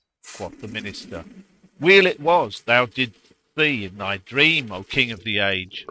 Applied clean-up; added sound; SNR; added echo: neural mask model RNNoise.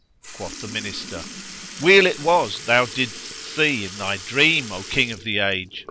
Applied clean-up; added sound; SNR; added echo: none; Sink (filling or washing) / Liquid; 14 dB; none.